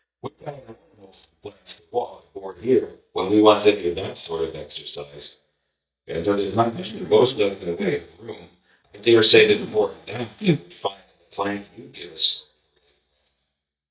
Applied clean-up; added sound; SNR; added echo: neural mask model DeepFilterNet 3.